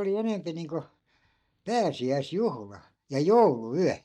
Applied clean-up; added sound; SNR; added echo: neural mask model DeepFilterNet 3.